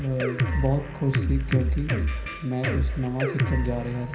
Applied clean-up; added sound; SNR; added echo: none; Drum kit; -2 dB; reverberation time 0.5 s.